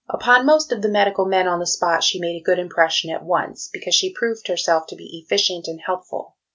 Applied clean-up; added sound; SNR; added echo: none; none; none; none.